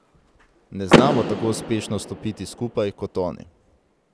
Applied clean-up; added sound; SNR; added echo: none; Door / Car; -2 dB; none.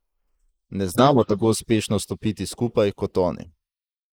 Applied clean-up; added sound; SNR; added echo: neural mask model Resemble Enhance denoiser.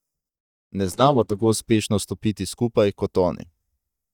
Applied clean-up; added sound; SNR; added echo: neural mask model DeepFilterNet 3.